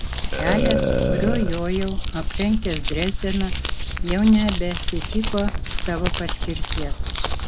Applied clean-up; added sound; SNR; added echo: none; Crumpling, crinkling + Burping, eructation; -2 dB; none.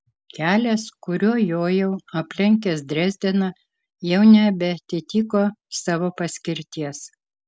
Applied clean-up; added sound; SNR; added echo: none; none; none; none.